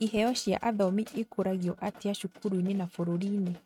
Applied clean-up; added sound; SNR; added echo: neural mask model RNNoise.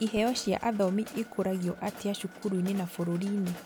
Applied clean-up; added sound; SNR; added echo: none; Mechanisms; 17 dB; none.